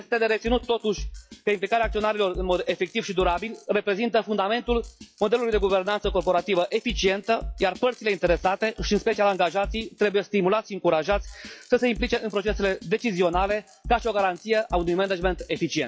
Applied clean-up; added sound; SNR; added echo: classical method log-MMSE.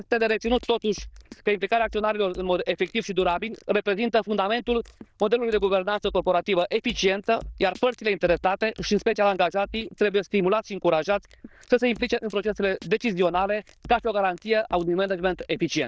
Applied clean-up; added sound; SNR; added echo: neural diffusion model UNIVERSE++.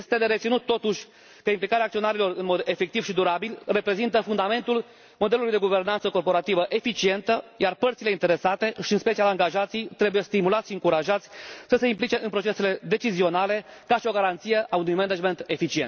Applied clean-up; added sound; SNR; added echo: none; none; none; none.